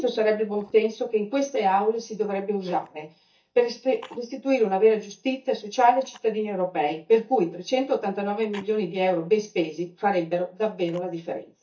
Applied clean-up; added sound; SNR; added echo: neural mask model DeepFilterNet 3.